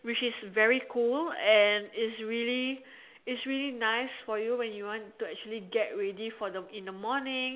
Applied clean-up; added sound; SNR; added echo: none; none; none; none.